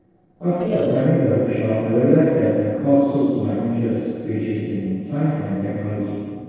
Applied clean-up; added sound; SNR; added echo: neural separator model SepFormer DNS4.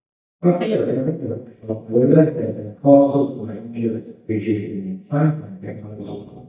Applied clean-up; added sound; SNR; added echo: neural mask model DeepFilterNet 3.